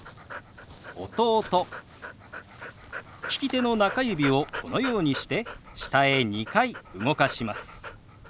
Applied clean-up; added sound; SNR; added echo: none; Dog; 13 dB; none.